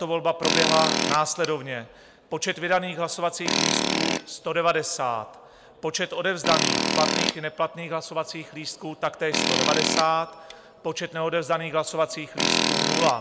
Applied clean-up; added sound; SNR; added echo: none; Tools; 1 dB; none.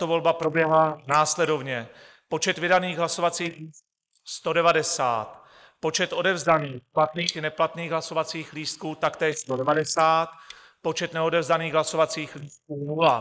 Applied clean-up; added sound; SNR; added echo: neural mask model Resemble Enhance denoiser.